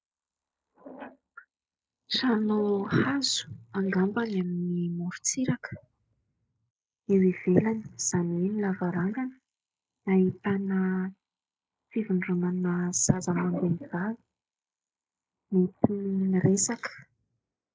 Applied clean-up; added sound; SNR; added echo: neural mask model Resemble Enhance denoiser.